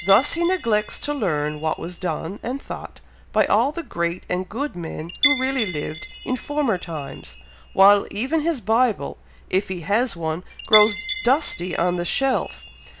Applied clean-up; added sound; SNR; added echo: none; Chime; 5 dB; none.